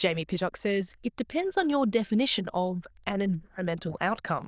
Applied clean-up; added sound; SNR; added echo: neural diffusion model UNIVERSE++.